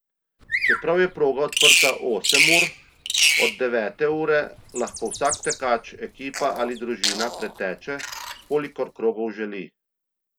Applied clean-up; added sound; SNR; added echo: none; Bird vocalization, bird call, bird song; -1 dB; none.